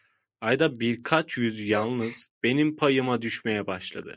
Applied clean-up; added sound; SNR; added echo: neural mask model Resemble Enhance denoiser.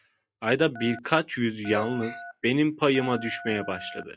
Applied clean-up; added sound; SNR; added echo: classical method log-MMSE.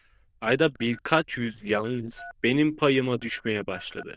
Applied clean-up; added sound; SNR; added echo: neural diffusion model UNIVERSE++.